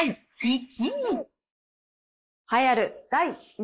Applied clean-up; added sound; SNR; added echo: neural mask model Resemble Enhance denoiser.